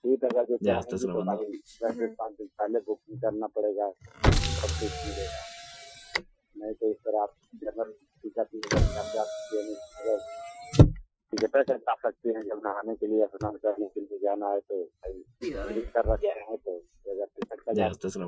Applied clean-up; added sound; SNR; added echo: classical method Wiener filter.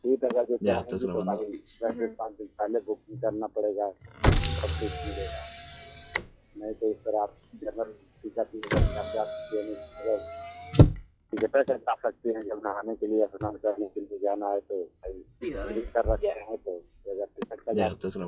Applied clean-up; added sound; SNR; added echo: classical method log-MMSE.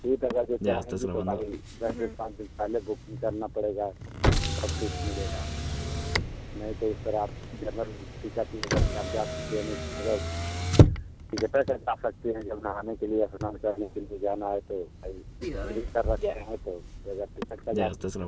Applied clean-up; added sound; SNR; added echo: none; Motor vehicle (road); -1 dB; none.